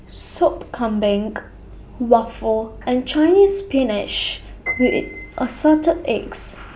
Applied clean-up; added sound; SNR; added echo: none; Piano; 18 dB; none.